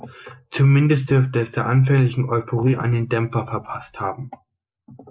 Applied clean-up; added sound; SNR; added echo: neural mask model Resemble Enhance denoiser.